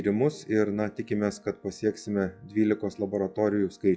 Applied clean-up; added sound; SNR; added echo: classical method log-MMSE.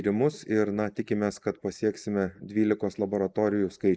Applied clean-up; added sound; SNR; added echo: neural mask model Resemble Enhance denoiser.